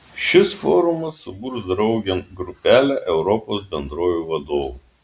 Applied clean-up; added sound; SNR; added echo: none; none; none; none.